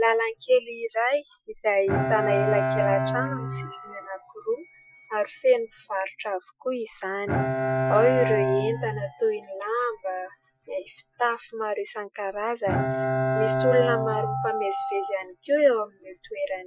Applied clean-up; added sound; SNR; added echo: classical method Wiener filter.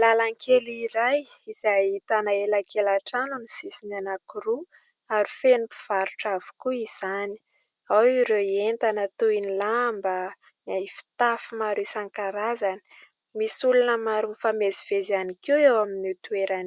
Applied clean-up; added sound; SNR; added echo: none; none; none; none.